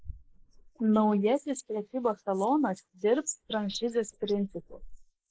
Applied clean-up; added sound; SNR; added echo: neural mask model Resemble Enhance denoiser.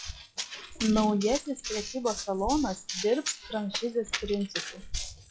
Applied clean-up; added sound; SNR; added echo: classical method log-MMSE.